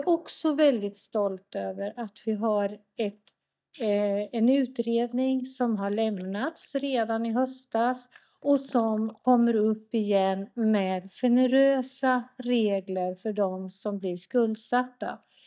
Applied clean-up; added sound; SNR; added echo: neural mask model DeepFilterNet 3.